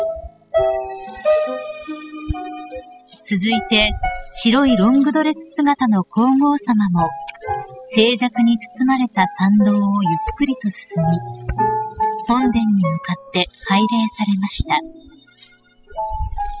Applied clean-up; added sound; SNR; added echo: classical method spectral subtraction.